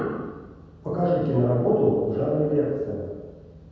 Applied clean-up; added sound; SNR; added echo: none; none; none; reverberation time 1.2 s.